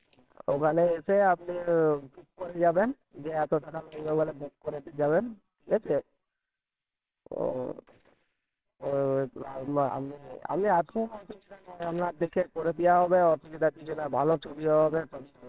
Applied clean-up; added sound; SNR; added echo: neural separator model SepFormer WHAMR!.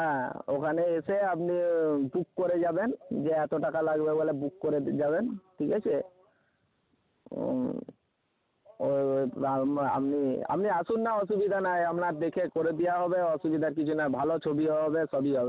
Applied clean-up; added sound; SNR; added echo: none; none; none; none.